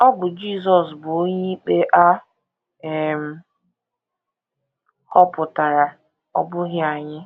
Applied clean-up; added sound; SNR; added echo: none; none; none; none.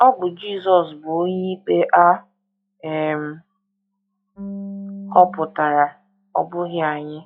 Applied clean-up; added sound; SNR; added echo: classical method log-MMSE.